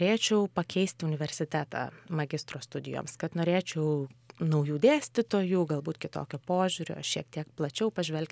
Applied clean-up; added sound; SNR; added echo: none; none; none; none.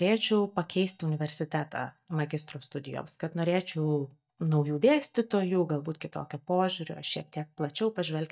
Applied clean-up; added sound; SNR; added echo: neural mask model DeepFilterNet 3.